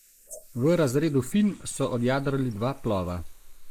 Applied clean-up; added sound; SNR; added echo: neural mask model Resemble Enhance denoiser.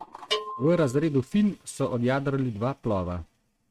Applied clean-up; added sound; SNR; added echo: neural mask model RNNoise.